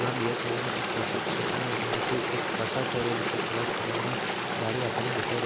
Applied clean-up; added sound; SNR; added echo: none; Stream; -5 dB; none.